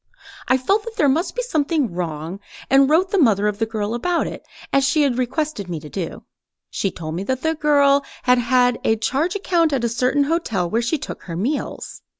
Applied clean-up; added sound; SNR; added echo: none; none; none; none.